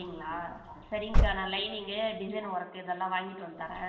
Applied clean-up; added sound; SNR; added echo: none; Slam / Car; -2 dB; reverberation time 0.9 s.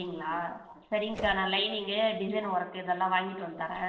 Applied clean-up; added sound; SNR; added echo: neural separator model SepFormer DNS4.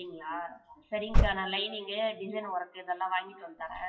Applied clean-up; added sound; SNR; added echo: classical method WPE with log-MMSE.